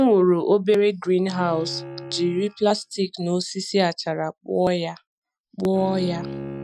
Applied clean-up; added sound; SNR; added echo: classical method Wiener filter.